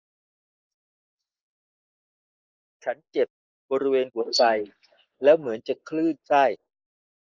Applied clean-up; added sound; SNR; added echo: neural mask model Resemble Enhance denoiser.